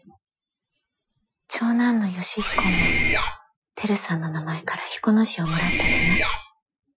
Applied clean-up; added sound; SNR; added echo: classical method Wiener filter.